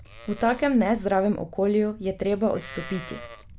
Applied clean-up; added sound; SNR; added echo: none; Livestock, farm animals, working animals; 19 dB; none.